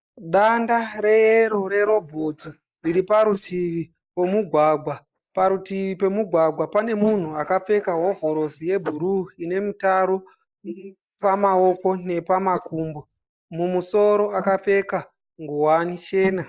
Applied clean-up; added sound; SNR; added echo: neural mask model Resemble Enhance denoiser.